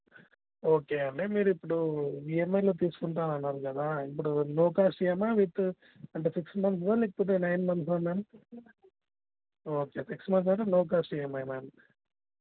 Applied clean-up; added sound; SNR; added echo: none; none; none; none.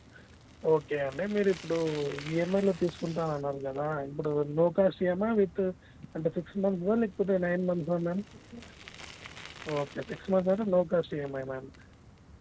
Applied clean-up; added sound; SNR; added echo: none; Bicycle + Tearing; 19 dB; none.